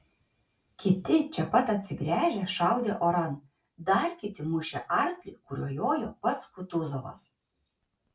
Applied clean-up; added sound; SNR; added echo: none; none; none; none.